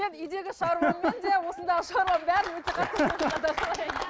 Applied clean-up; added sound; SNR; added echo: none; none; none; none.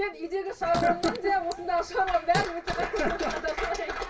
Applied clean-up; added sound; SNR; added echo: none; Fart; 10 dB; reverberation time 0.2 s.